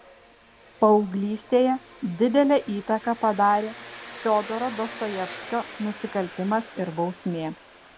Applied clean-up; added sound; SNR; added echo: none; Engine; 17 dB; none.